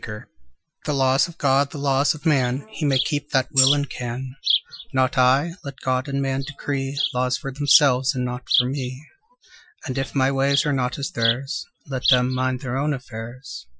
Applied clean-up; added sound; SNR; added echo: classical method Wiener filter.